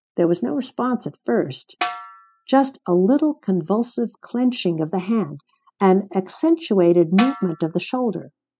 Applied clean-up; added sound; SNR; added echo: classical method spectral subtraction.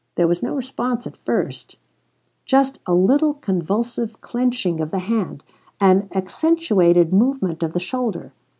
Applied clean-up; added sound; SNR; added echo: none; none; none; none.